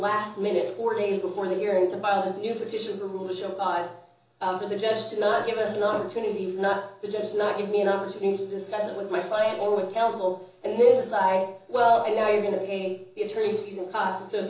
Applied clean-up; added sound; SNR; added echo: none; none; none; reverberation time 0.6 s.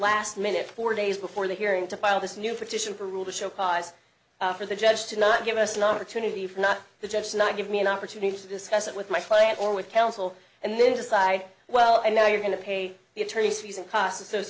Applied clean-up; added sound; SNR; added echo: none; none; none; none.